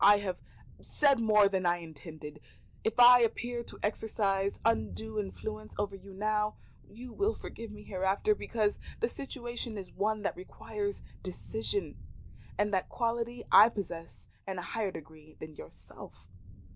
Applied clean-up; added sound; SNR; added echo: none; Thunder; 17 dB; none.